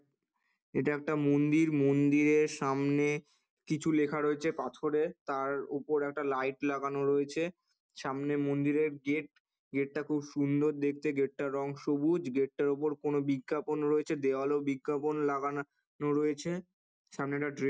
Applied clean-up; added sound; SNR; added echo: none; none; none; none.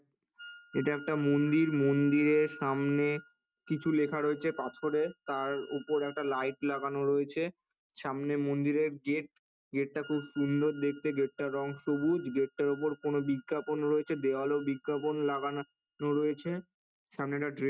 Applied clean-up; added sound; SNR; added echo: neural mask model RNNoise.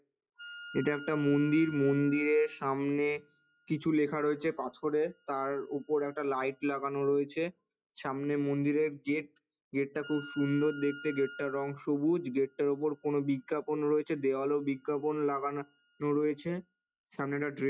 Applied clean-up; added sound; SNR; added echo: classical method log-MMSE.